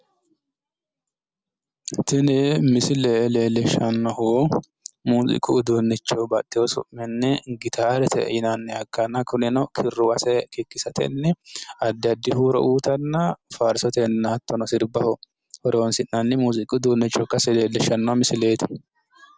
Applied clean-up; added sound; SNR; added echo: none; none; none; none.